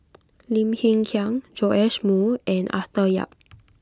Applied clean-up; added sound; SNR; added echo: none; none; none; none.